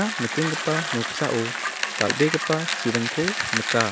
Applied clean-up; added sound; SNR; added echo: none; Bicycle; 1 dB; none.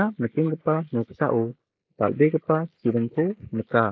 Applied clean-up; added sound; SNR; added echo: neural mask model Resemble Enhance denoiser.